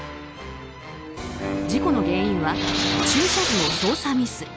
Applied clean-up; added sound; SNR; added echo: none; Wind instrument, woodwind instrument; 4 dB; none.